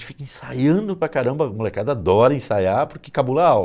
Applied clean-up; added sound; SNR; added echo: none; none; none; none.